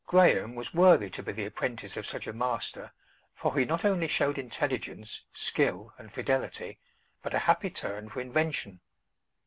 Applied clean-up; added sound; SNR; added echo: none; none; none; none.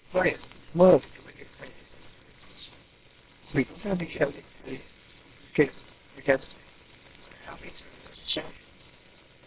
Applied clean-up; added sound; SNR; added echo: neural separator model SepFormer WHAMR!.